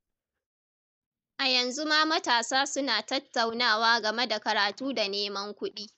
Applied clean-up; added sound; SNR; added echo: neural mask model DeepFilterNet 3.